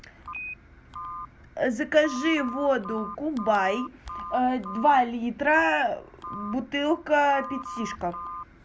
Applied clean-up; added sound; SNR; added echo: none; Telephone; 13 dB; none.